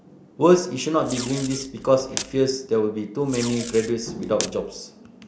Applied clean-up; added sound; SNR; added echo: none; Packing tape, duct tape; 12 dB; none.